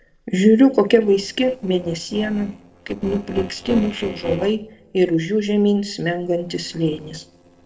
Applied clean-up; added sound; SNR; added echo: neural separator model SepFormer DNS4.